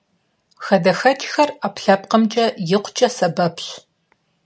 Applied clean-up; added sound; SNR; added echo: none; none; none; none.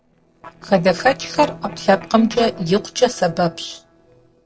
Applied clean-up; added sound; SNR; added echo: neural separator model SepFormer DNS4.